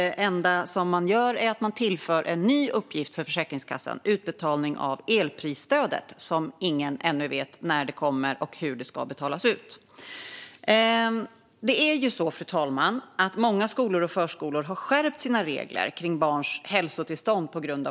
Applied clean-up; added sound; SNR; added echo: none; none; none; none.